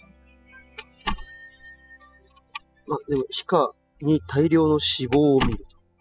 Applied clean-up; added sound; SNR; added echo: classical method spectral subtraction.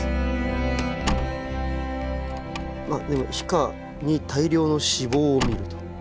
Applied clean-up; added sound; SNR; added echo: none; Slam; 11 dB; none.